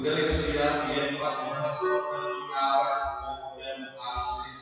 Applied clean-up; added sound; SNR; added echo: classical method WPE with log-MMSE.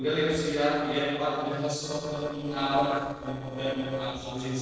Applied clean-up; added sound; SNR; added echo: neural separator model SepFormer DNS4.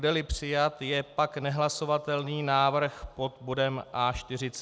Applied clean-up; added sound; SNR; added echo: none; none; none; none.